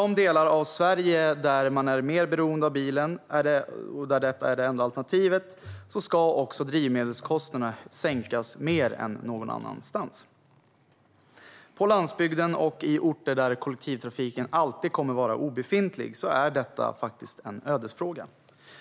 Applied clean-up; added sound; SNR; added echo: none; none; none; none.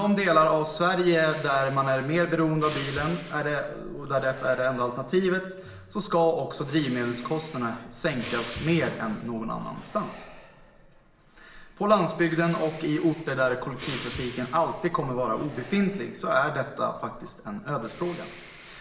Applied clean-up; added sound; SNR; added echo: none; Breathing; 18 dB; reverberation time 1.1 s.